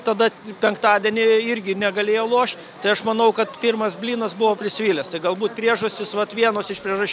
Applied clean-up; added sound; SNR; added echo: none; none; none; none.